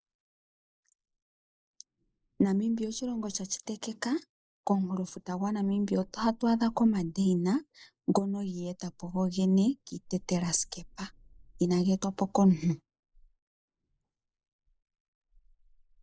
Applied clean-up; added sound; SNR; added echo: neural mask model Resemble Enhance denoiser.